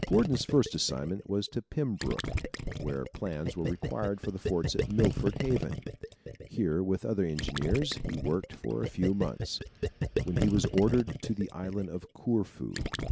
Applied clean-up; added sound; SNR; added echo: none; Gurgling; 4 dB; none.